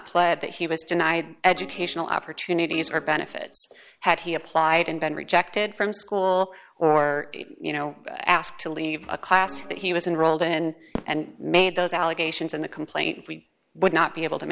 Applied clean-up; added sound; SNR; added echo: none; Fireworks + Organ; 18 dB; none.